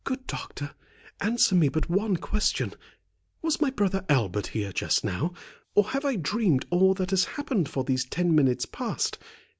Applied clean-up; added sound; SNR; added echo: none; none; none; none.